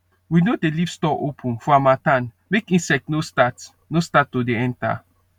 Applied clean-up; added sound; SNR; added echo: none; none; none; none.